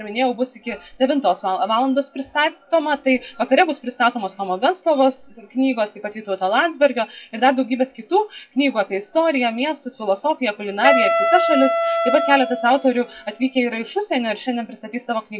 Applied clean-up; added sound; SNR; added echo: classical method WPE with log-MMSE.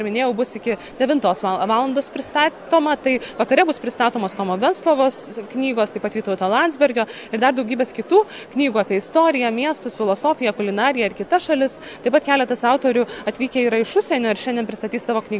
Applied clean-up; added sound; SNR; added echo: none; none; none; none.